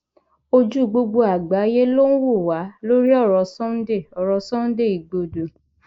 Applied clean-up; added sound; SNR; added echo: neural mask model Resemble Enhance denoiser.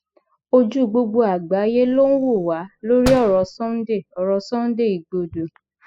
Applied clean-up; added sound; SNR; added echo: classical method spectral subtraction.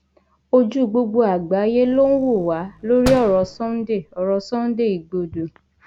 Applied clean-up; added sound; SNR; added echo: none; Slam; 15 dB; none.